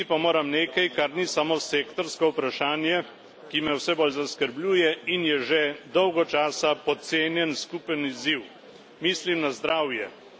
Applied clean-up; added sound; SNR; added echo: none; none; none; none.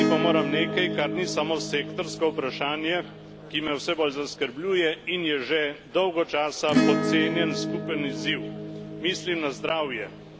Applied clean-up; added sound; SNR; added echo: none; Acoustic guitar / Strum; 3 dB; none.